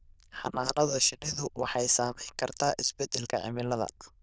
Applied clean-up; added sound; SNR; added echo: neural diffusion model UNIVERSE++.